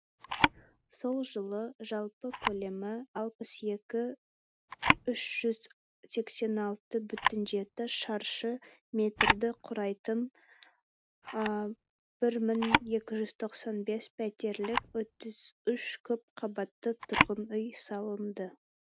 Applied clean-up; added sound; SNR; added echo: none; Camera; 2 dB; none.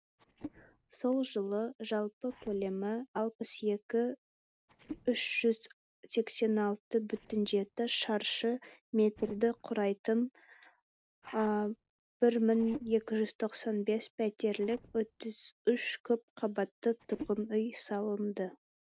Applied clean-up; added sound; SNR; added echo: neural separator model SepFormer DNS4.